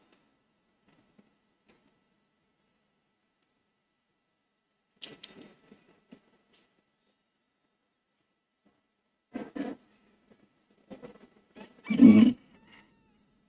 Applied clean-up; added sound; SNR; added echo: neural mask model RNNoise.